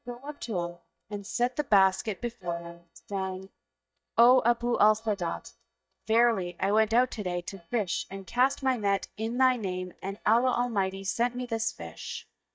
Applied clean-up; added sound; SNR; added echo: neural mask model DeepFilterNet 3.